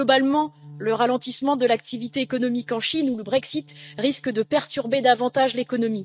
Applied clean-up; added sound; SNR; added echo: neural mask model RNNoise.